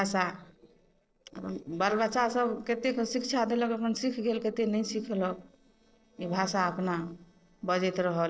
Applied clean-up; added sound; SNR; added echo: neural separator model SepFormer DNS4.